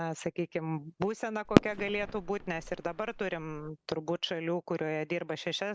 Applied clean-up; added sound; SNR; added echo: none; Fireworks; -2 dB; none.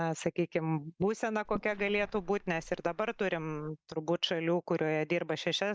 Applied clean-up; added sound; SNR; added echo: neural mask model DeepFilterNet 3.